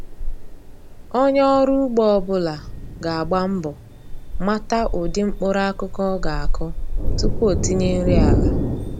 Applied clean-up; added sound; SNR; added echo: none; Thunder; 1 dB; none.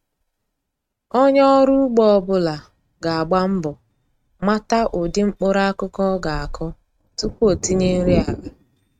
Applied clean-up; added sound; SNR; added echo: neural mask model RNNoise.